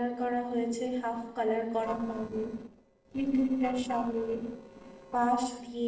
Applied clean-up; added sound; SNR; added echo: neural separator model SepFormer DNS4.